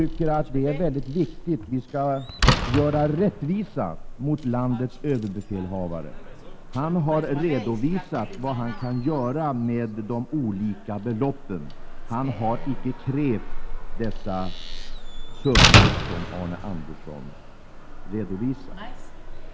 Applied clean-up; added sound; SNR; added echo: none; Slam; 0 dB; none.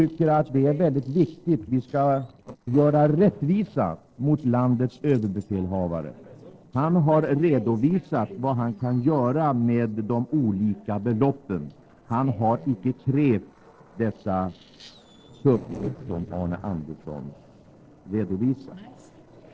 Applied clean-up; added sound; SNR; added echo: neural separator model SepFormer DNS4.